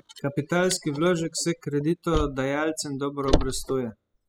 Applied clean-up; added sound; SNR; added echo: classical method spectral subtraction.